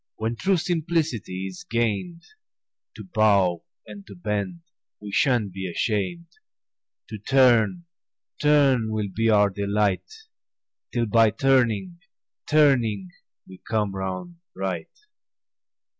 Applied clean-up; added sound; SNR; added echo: none; none; none; none.